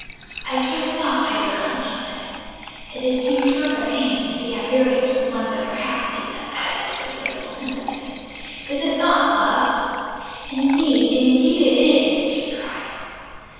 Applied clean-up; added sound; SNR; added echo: none; Fill (with liquid) / Trickle, dribble / Glass; 15 dB; reverberation time 2.1 s.